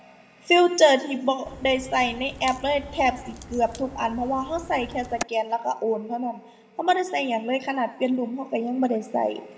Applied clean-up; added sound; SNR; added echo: none; Crack; 15 dB; reverberation time 1.2 s.